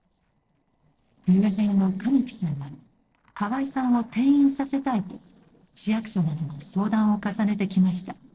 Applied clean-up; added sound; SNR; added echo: neural separator model SepFormer DNS4.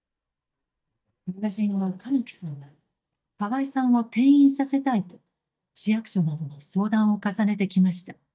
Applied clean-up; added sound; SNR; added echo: neural mask model DeepFilterNet 3.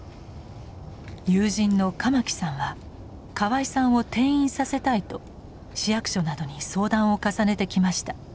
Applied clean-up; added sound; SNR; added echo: none; none; none; none.